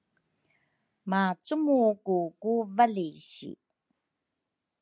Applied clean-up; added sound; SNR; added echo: none; none; none; none.